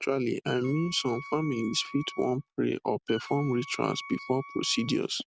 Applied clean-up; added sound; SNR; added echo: none; Wind instrument, woodwind instrument; 15 dB; none.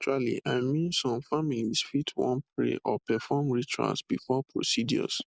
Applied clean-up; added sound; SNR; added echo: neural mask model Resemble Enhance denoiser.